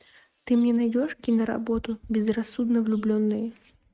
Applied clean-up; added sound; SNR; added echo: neural mask model RNNoise.